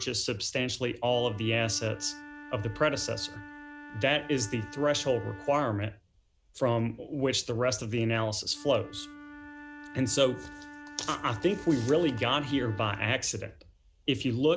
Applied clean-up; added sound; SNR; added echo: none; Wind instrument, woodwind instrument; 17 dB; none.